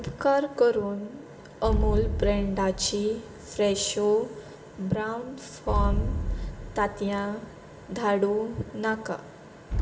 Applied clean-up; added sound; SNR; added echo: none; Explosion; 5 dB; reverberation time 0.7 s.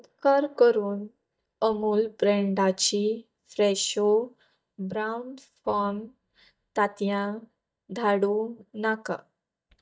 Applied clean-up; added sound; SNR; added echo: neural mask model DeepFilterNet 3.